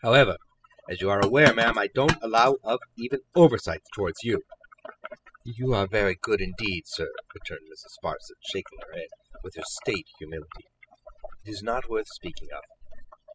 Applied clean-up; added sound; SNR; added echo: classical method spectral subtraction.